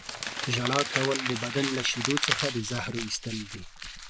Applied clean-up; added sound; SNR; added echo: none; Crumpling, crinkling; 2 dB; none.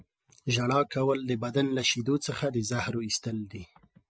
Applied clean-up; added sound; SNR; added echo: none; none; none; none.